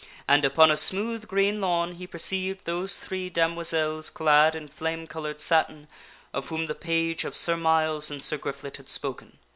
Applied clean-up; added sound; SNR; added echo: none; none; none; none.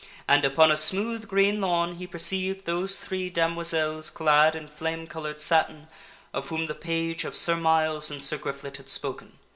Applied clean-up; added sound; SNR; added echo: none; none; none; reverberation time 0.5 s.